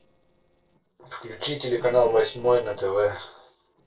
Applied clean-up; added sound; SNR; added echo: neural separator model SepFormer DNS4.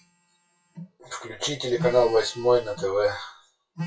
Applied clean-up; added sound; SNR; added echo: classical method WPE with log-MMSE.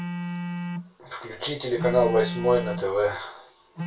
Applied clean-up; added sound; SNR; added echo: none; Telephone; 7 dB; reverberation time 0.2 s.